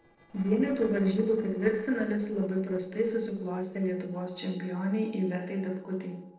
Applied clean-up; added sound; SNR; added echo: neural separator model SepFormer DNS4.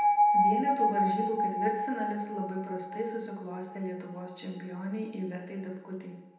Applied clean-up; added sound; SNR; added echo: none; Bell; -4 dB; reverberation time 0.9 s.